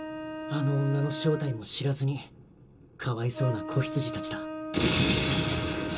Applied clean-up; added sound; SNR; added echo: none; Wind instrument, woodwind instrument; 8 dB; reverberation time 0.2 s.